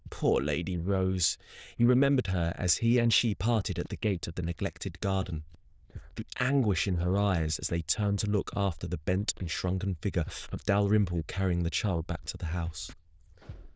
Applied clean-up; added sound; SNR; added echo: neural diffusion model UNIVERSE++.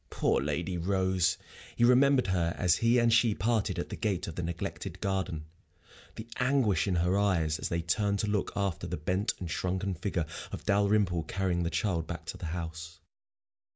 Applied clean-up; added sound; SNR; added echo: none; none; none; none.